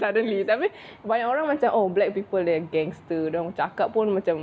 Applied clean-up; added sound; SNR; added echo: none; none; none; none.